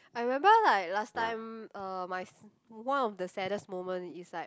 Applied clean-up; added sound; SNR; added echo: none; Brass instrument; 18 dB; none.